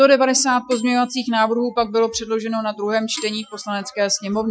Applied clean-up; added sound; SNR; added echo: classical method Wiener filter.